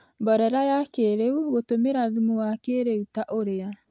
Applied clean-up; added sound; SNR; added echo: none; none; none; none.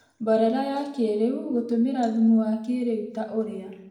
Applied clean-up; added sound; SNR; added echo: none; none; none; reverberation time 0.8 s.